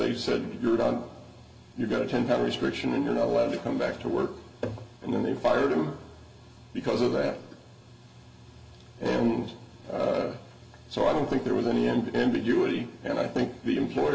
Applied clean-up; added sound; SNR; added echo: none; none; none; reverberation time 0.2 s.